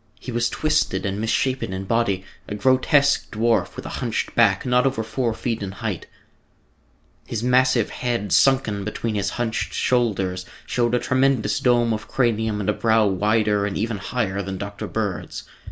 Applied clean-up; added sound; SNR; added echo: none; none; none; none.